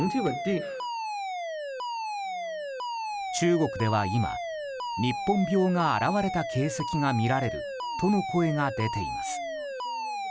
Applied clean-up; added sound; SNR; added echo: none; Alarm; 4 dB; none.